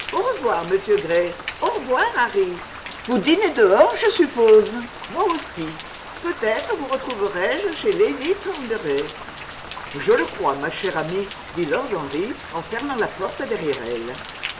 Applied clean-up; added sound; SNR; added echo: none; Rain; 13 dB; none.